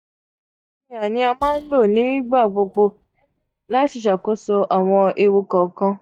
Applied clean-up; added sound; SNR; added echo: neural mask model DeepFilterNet 3.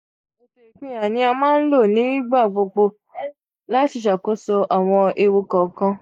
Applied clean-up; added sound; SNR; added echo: neural mask model Resemble Enhance denoiser.